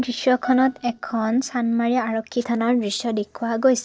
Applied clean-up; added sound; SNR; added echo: neural separator model SepFormer DNS4.